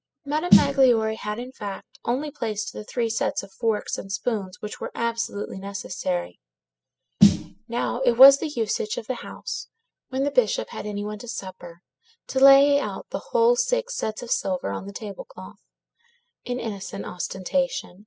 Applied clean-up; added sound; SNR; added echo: classical method spectral subtraction.